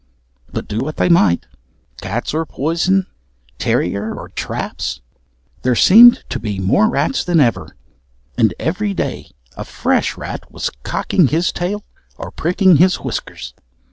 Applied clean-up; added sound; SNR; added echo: none; none; none; none.